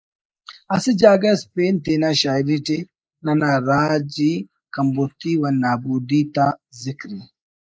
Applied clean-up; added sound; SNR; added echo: neural mask model Resemble Enhance denoiser.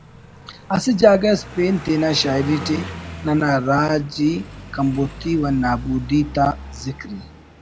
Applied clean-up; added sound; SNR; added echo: none; Car passing by; 14 dB; none.